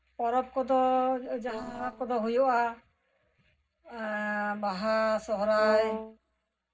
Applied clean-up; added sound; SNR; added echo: neural separator model SepFormer DNS4.